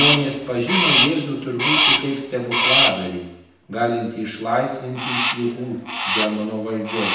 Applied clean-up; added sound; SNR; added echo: none; Crow; -2 dB; reverberation time 0.9 s.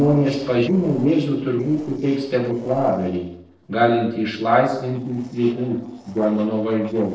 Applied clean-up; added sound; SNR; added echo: neural separator model SepFormer DNS4.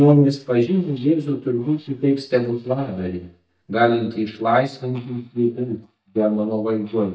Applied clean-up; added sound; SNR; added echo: neural mask model DeepFilterNet 3.